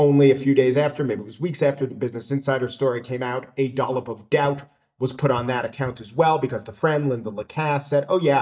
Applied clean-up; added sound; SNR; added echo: neural mask model DeepFilterNet 3.